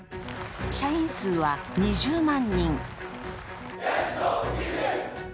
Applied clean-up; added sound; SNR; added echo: none; none; none; none.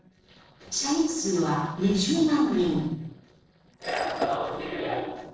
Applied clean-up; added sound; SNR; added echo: neural separator model SepFormer DNS4.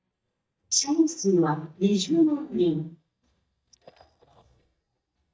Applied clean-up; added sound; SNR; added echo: neural mask model DeepFilterNet 3.